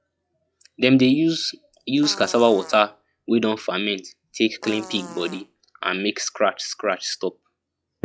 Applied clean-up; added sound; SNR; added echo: classical method log-MMSE.